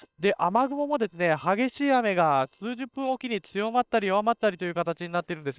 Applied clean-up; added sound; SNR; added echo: neural separator model SepFormer WHAM!.